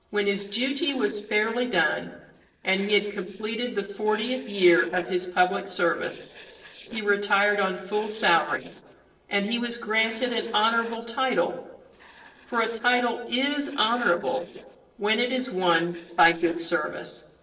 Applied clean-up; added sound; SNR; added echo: neural separator model SepFormer DNS4.